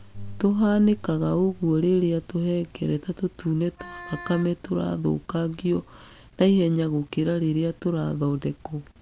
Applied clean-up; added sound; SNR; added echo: none; Wind instrument, woodwind instrument; 17 dB; none.